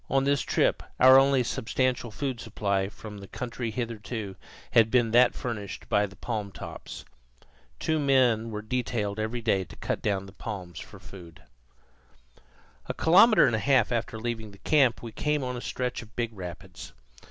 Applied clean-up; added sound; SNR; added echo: none; none; none; none.